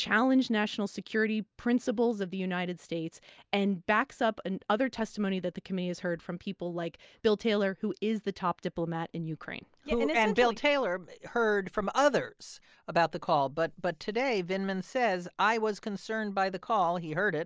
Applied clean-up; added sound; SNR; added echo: none; none; none; none.